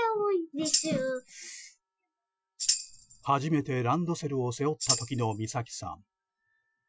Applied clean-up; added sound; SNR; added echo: classical method Wiener filter.